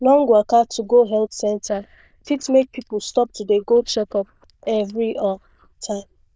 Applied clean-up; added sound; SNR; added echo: neural diffusion model UNIVERSE++.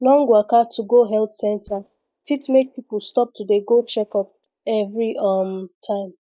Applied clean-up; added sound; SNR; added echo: neural mask model DeepFilterNet 3.